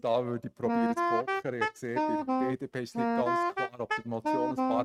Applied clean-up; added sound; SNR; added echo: neural mask model RNNoise.